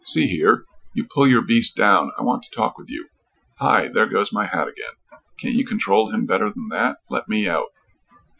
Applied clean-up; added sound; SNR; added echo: classical method Wiener filter.